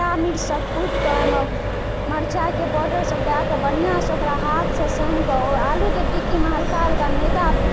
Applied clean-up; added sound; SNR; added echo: none; Accelerating, revving, vroom; -3 dB; none.